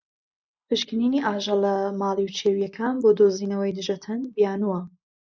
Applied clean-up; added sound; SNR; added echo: neural mask model Resemble Enhance denoiser.